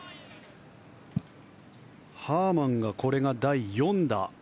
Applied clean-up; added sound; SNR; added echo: none; none; none; none.